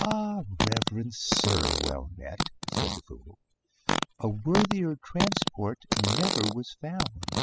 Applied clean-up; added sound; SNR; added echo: classical method spectral subtraction.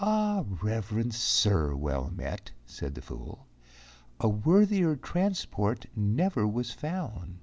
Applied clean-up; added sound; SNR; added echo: none; none; none; none.